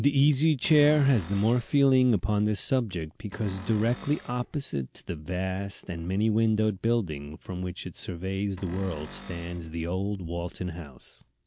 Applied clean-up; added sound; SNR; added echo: none; Cupboard open or close; 17 dB; none.